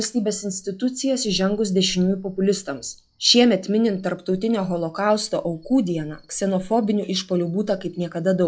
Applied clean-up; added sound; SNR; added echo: classical method log-MMSE.